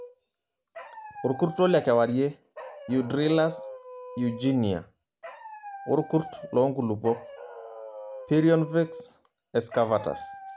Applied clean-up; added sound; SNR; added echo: none; Dog; 15 dB; none.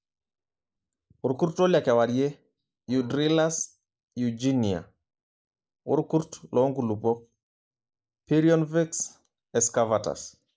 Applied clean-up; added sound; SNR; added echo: neural mask model Resemble Enhance denoiser.